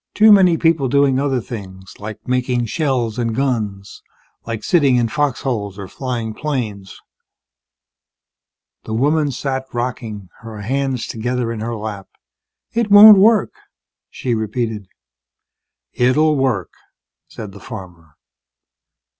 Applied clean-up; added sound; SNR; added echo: none; none; none; none.